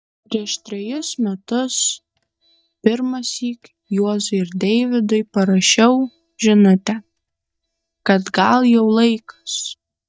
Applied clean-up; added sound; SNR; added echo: neural mask model DeepFilterNet 3.